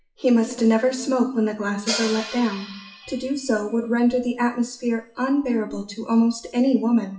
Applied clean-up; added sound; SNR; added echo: classical method WPE with log-MMSE.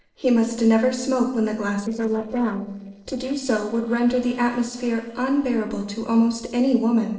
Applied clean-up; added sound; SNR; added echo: neural separator model SepFormer DNS4.